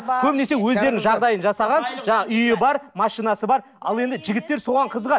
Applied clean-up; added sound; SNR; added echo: none; none; none; none.